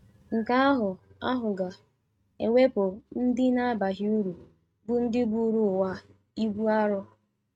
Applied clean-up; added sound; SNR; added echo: neural mask model RNNoise.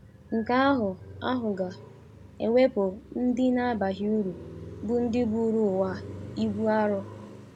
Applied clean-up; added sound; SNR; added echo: none; Car passing by; 15 dB; none.